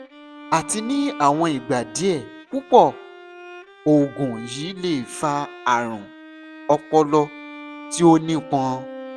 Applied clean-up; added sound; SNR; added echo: none; Bowed string instrument; 17 dB; none.